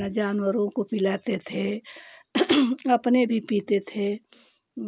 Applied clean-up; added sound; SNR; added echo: none; none; none; none.